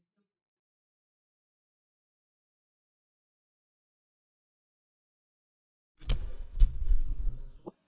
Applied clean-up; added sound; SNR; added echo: neural mask model DeepFilterNet 3.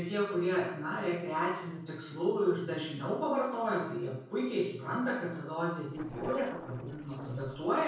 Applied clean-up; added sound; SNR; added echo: neural separator model SepFormer DNS4.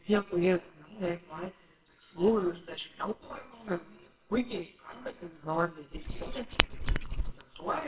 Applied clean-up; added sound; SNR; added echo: neural separator model SepFormer WHAMR!.